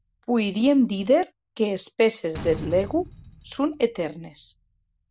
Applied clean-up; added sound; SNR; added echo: none; Slam; 17 dB; none.